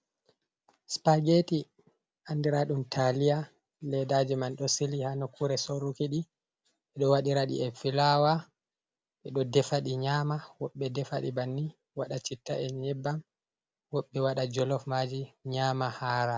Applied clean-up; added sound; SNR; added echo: none; none; none; none.